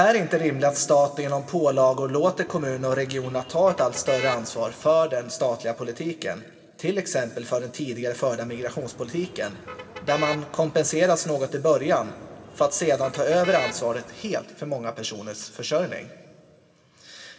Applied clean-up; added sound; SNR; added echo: none; Motor vehicle (road); 13 dB; reverberation time 1.7 s.